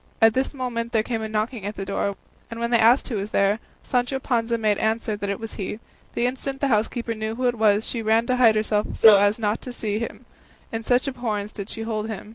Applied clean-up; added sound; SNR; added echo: neural mask model Resemble Enhance denoiser.